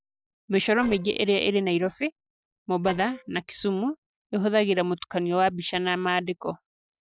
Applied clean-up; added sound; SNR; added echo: neural separator model SepFormer DNS4.